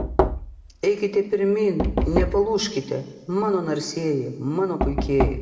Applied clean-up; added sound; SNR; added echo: none; Knock; 4 dB; reverberation time 1.4 s.